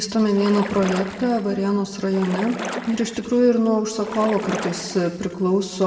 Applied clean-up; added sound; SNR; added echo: none; Splash, splatter; 12 dB; reverberation time 1.5 s.